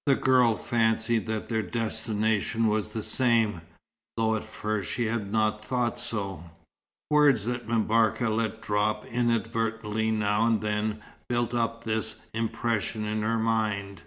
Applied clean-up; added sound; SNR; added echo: none; none; none; none.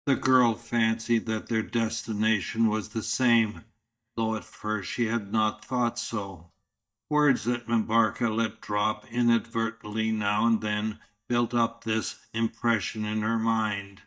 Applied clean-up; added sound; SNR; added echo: neural mask model DeepFilterNet 3.